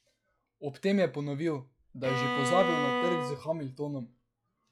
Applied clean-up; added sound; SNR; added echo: classical method log-MMSE.